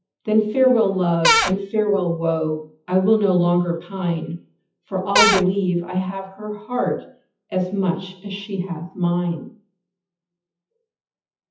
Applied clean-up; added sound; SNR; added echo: classical method WPE with log-MMSE.